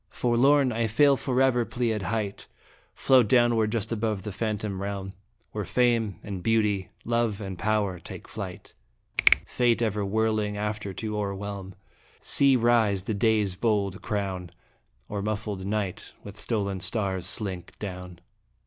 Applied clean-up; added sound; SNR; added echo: none; Finger snapping; 4 dB; none.